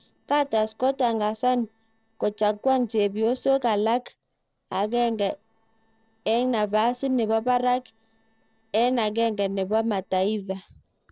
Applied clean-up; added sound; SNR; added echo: neural separator model SepFormer DNS4.